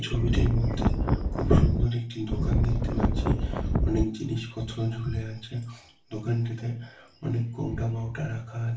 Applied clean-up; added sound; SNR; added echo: none; Wind; -4 dB; reverberation time 0.3 s.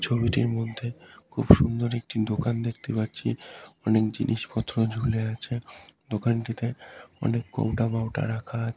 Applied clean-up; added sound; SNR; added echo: none; none; none; none.